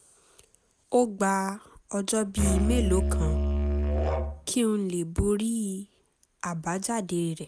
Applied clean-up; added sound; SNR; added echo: none; Musical instrument; -3 dB; none.